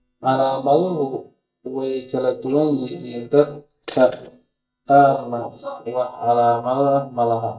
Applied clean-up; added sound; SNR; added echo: neural mask model DeepFilterNet 3.